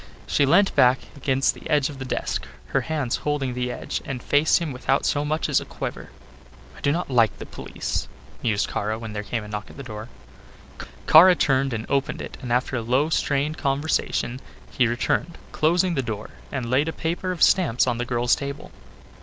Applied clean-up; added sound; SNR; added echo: none; none; none; none.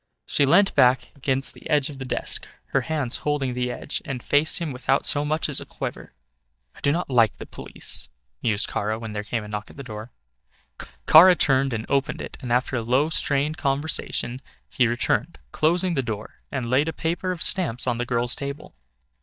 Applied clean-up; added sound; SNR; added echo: neural mask model DeepFilterNet 3.